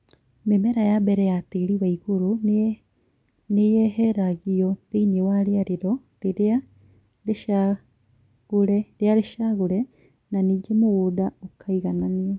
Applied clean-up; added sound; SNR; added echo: none; none; none; none.